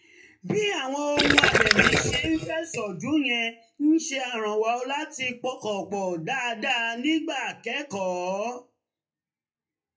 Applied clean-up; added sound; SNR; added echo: classical method WPE with log-MMSE.